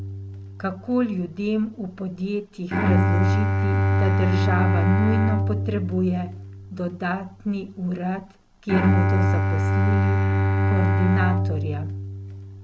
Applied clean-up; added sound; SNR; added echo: none; Bowed string instrument; -5 dB; none.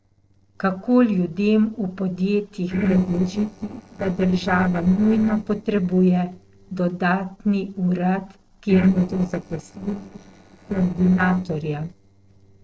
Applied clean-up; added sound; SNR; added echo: neural separator model SepFormer DNS4.